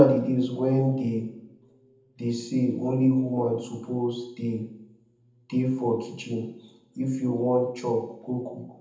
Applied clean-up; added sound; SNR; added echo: none; none; none; reverberation time 0.8 s.